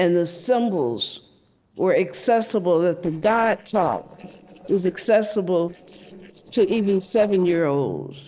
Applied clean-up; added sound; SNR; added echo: neural separator model SepFormer DNS4.